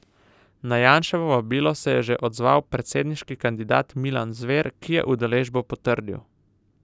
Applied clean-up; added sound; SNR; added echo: none; none; none; none.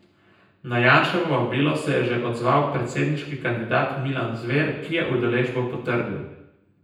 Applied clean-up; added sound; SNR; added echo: none; none; none; reverberation time 0.9 s.